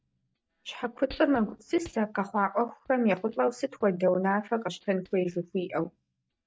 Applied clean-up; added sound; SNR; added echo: neural mask model DeepFilterNet 3.